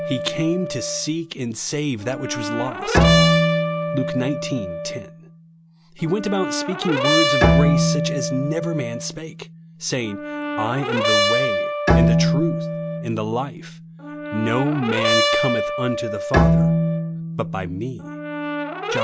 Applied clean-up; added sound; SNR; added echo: none; Brass instrument + Bowed string instrument; -5 dB; none.